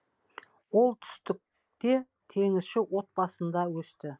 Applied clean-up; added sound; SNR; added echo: neural mask model Resemble Enhance denoiser.